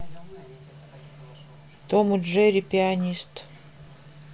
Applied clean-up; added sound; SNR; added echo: none; none; none; none.